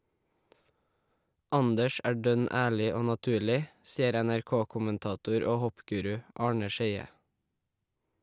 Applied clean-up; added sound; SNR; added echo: none; none; none; none.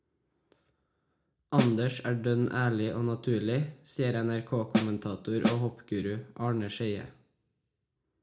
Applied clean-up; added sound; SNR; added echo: none; Snare drum; -1 dB; reverberation time 0.4 s.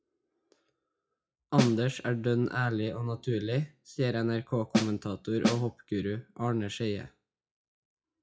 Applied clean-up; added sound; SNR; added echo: classical method WPE with log-MMSE.